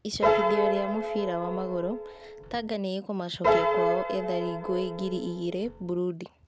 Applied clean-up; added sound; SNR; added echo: none; Piano; -3 dB; none.